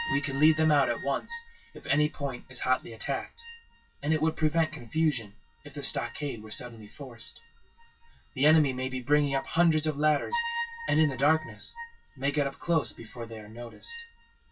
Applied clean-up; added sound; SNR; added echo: classical method WPE with log-MMSE.